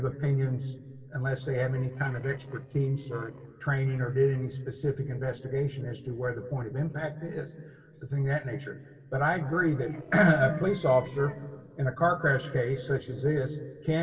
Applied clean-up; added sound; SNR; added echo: neural separator model SepFormer DNS4.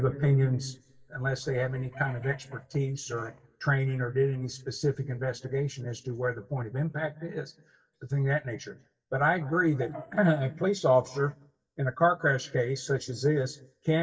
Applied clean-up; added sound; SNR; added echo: neural mask model DeepFilterNet 3.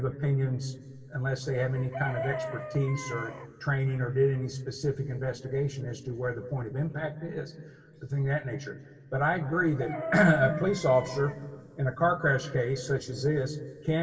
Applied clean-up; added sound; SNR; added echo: none; Chicken, rooster; 15 dB; reverberation time 2.9 s.